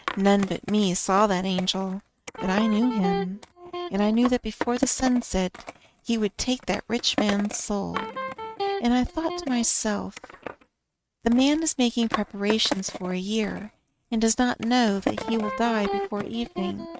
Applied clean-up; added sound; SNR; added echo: neural mask model RNNoise.